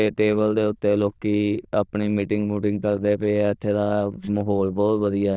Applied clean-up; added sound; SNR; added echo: neural diffusion model UNIVERSE++.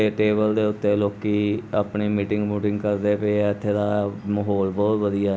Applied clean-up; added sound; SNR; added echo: none; none; none; none.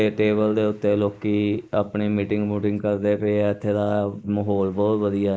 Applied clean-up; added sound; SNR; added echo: neural mask model Resemble Enhance denoiser.